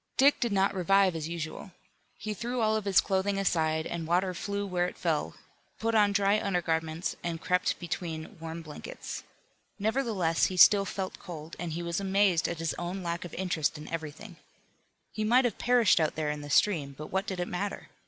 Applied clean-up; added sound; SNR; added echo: none; none; none; none.